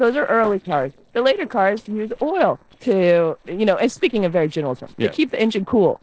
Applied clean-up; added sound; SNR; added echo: neural separator model SepFormer DNS4.